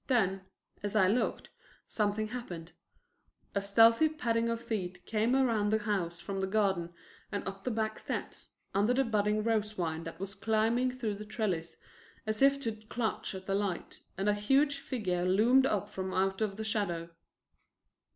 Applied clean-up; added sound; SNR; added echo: none; none; none; none.